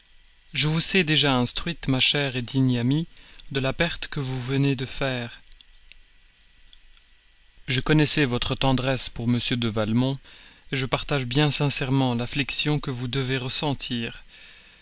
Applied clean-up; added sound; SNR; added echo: none; Coin (dropping); 0 dB; none.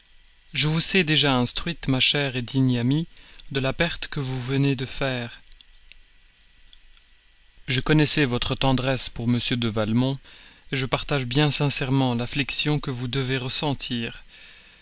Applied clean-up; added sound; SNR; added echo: none; none; none; none.